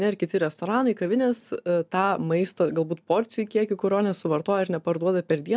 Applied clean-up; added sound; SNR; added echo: none; none; none; none.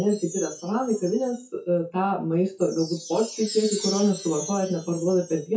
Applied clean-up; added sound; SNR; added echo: classical method WPE with log-MMSE.